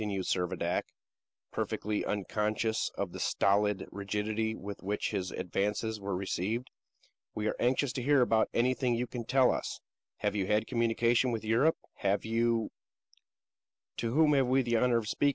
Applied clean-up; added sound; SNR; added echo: none; none; none; none.